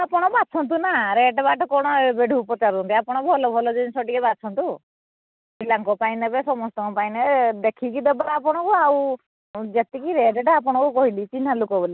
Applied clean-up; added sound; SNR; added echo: none; none; none; none.